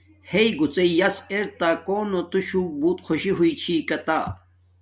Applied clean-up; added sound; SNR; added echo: none; none; none; none.